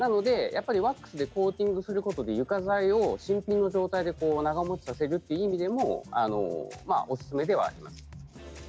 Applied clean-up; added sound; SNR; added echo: none; none; none; none.